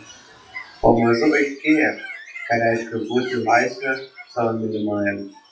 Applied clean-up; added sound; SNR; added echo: classical method WPE with log-MMSE.